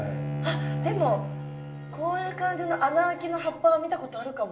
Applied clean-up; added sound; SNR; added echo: none; Bowed string instrument; 7 dB; reverberation time 0.4 s.